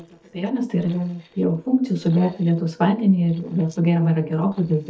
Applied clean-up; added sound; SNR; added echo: neural mask model DeepFilterNet 3.